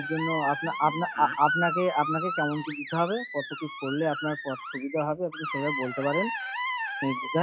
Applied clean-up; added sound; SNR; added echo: classical method log-MMSE.